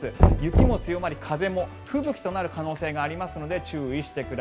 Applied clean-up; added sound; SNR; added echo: none; Knock; -4 dB; none.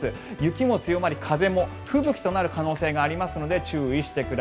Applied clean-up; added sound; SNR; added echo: none; none; none; none.